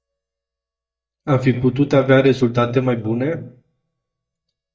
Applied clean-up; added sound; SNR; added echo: neural mask model DeepFilterNet 3.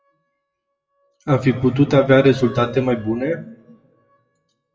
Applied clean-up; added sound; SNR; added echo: classical method WPE with log-MMSE.